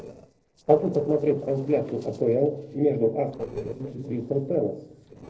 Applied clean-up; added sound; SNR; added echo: neural separator model SepFormer DNS4.